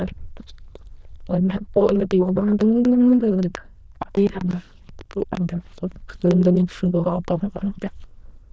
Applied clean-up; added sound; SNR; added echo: neural diffusion model UNIVERSE++.